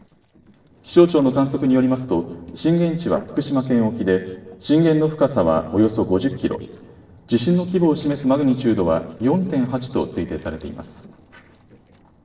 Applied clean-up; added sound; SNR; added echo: neural separator model SepFormer DNS4.